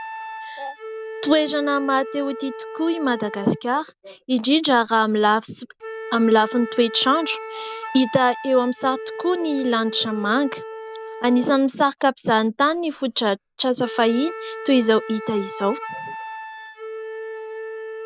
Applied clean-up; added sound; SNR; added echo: none; Wind instrument, woodwind instrument; 12 dB; none.